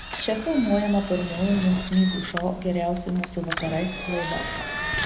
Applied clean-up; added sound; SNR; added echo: none; Engine; 7 dB; reverberation time 0.7 s.